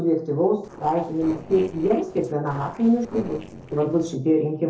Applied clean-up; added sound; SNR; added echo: neural separator model SepFormer DNS4.